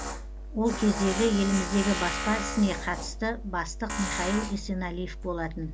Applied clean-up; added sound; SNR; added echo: none; Tools; 5 dB; none.